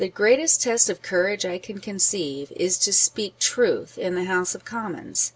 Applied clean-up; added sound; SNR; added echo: none; none; none; none.